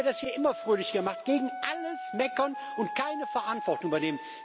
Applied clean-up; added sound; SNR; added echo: none; Wind instrument, woodwind instrument; 8 dB; none.